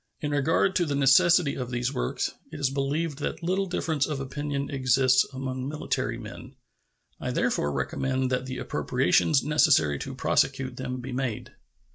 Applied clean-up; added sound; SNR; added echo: none; none; none; none.